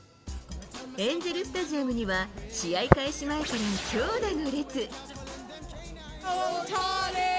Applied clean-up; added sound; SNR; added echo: none; Tap; 1 dB; none.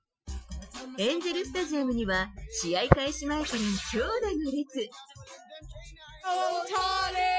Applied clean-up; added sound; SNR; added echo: classical method Wiener filter.